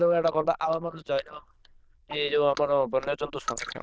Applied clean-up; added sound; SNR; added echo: neural diffusion model UNIVERSE++.